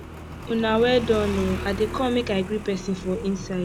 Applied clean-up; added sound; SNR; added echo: none; Motorcycle; 10 dB; none.